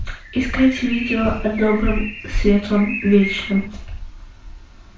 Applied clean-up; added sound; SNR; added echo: none; Bird; 13 dB; reverberation time 0.3 s.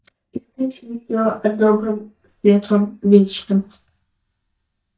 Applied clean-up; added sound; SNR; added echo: neural mask model DeepFilterNet 3.